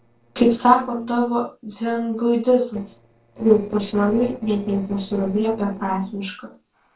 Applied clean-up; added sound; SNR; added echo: neural separator model SepFormer DNS4.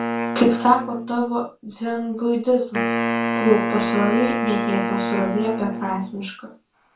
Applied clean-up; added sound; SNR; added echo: none; Wind instrument, woodwind instrument; 3 dB; reverberation time 0.2 s.